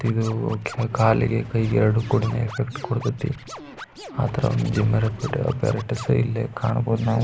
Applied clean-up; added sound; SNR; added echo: none; Scratching (performance technique) + Accelerating, revving, vroom; 15 dB; none.